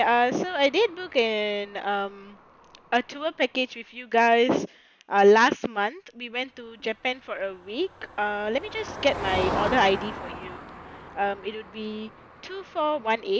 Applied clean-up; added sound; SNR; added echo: none; Motor vehicle (road); 13 dB; none.